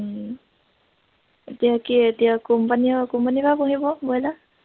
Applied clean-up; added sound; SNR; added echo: none; none; none; none.